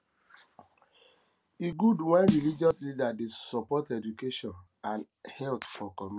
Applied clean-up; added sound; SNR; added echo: none; Snare drum; 4 dB; none.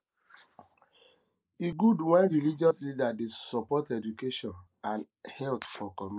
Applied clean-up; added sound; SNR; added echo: neural mask model Resemble Enhance denoiser.